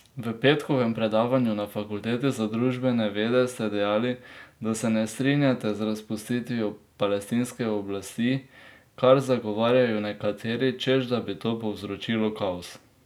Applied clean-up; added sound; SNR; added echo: none; none; none; none.